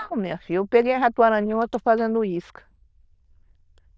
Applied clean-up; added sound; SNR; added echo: neural diffusion model UNIVERSE++.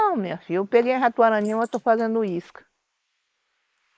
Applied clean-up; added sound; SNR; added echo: neural mask model Resemble Enhance denoiser.